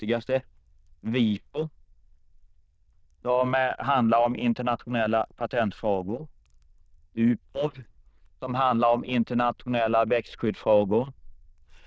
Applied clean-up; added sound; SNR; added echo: neural diffusion model UNIVERSE++.